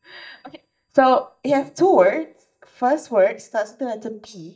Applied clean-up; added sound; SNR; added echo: neural mask model DeepFilterNet 3.